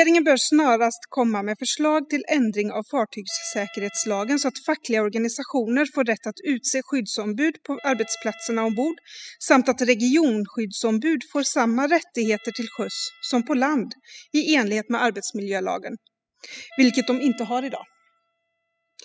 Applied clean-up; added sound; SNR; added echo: classical method spectral subtraction.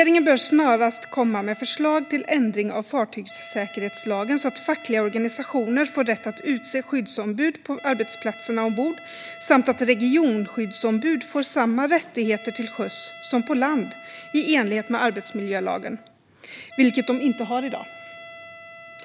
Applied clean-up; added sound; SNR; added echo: none; Wind instrument, woodwind instrument; 20 dB; none.